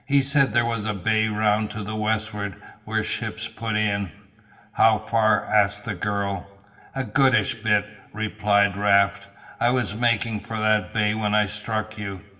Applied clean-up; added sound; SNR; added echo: none; none; none; reverberation time 1.5 s.